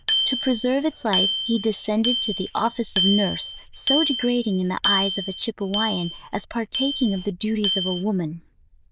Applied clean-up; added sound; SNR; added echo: neural diffusion model UNIVERSE++.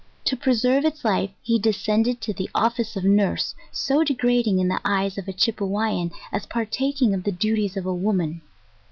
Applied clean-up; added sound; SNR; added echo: none; none; none; none.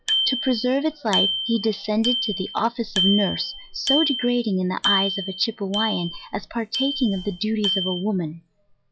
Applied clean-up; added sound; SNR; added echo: classical method log-MMSE.